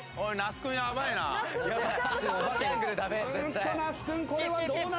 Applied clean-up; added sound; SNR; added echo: none; none; none; none.